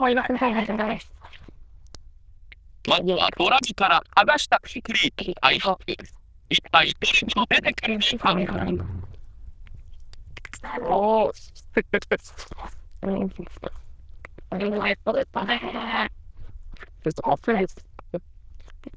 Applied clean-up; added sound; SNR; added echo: neural diffusion model UNIVERSE++.